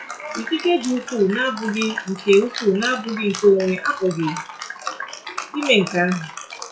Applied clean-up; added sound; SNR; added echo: classical method WPE with log-MMSE.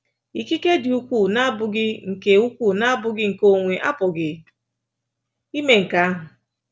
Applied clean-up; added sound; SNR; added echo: none; none; none; none.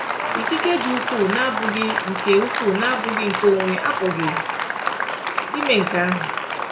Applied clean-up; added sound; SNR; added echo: none; Applause; 2 dB; reverberation time 0.5 s.